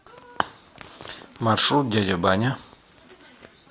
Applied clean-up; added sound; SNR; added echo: none; none; none; none.